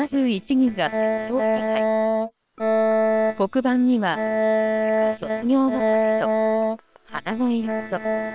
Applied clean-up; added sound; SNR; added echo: neural separator model SepFormer WHAM!.